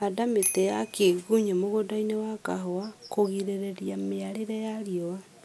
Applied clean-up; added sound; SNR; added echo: none; Bicycle bell; 8 dB; none.